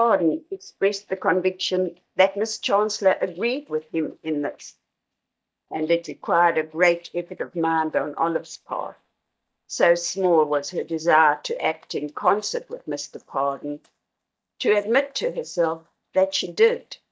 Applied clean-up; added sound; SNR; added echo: neural mask model DeepFilterNet 3.